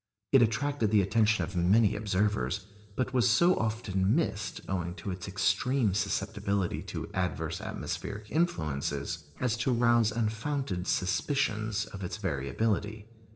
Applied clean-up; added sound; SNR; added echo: neural separator model SepFormer DNS4.